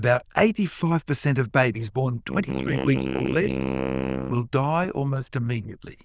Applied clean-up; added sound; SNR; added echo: neural diffusion model UNIVERSE++.